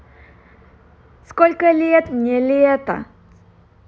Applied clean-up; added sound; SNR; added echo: none; none; none; none.